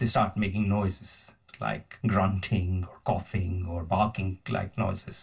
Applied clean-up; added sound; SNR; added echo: none; none; none; reverberation time 0.1 s.